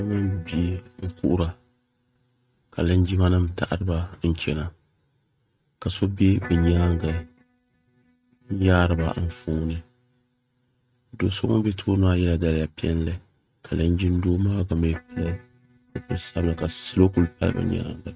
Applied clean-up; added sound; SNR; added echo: neural mask model RNNoise.